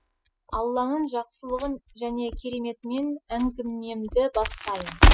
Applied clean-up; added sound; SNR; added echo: classical method spectral subtraction.